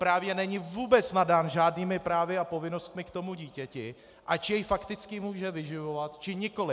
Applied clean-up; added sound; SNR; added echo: none; none; none; none.